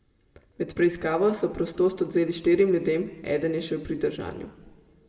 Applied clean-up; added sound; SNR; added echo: none; none; none; reverberation time 1.3 s.